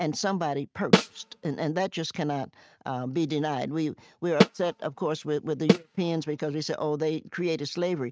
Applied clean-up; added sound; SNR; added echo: neural mask model RNNoise.